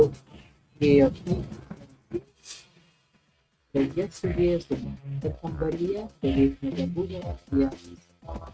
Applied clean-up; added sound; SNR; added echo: neural mask model RNNoise.